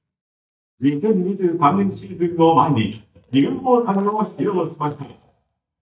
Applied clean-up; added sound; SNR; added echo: neural mask model DeepFilterNet 3.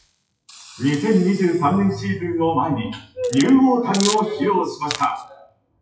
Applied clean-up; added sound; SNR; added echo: classical method WPE with log-MMSE.